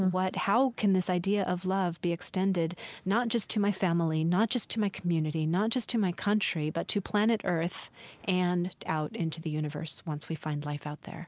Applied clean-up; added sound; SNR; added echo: none; none; none; none.